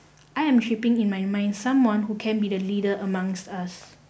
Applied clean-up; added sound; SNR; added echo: none; none; none; none.